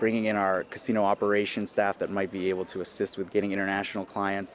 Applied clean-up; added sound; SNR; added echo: none; none; none; none.